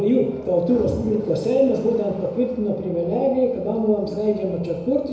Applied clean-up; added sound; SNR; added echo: none; none; none; reverberation time 1.0 s.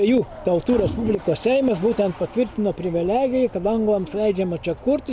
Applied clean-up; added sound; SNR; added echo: none; none; none; none.